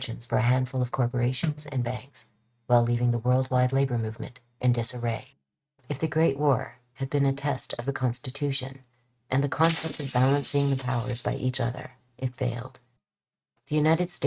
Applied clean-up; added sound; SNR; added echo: neural mask model RNNoise.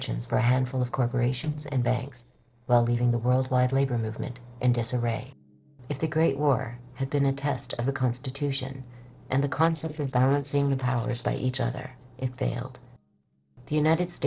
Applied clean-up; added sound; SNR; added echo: neural separator model SepFormer DNS4.